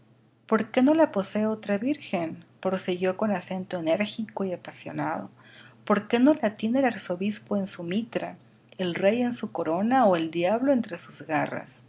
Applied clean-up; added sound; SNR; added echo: none; none; none; none.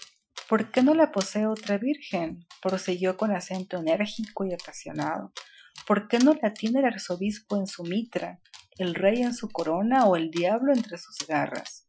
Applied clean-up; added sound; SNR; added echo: classical method Wiener filter.